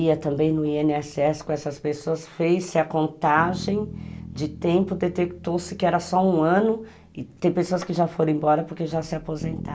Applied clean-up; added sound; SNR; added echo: none; Bass guitar; 17 dB; none.